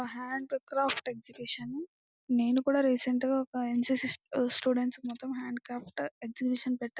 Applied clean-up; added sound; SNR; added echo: none; none; none; none.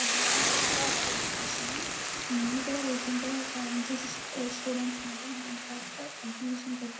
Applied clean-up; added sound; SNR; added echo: none; Boiling / Hiss; -3 dB; reverberation time 0.6 s.